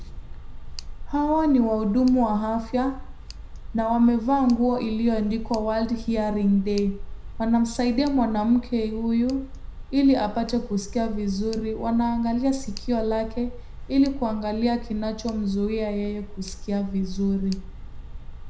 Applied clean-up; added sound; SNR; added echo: none; Tick; 11 dB; reverberation time 0.4 s.